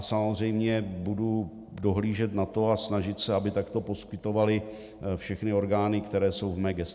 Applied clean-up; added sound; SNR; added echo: none; none; none; none.